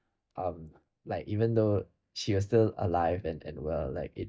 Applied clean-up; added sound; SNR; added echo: neural mask model DeepFilterNet 3.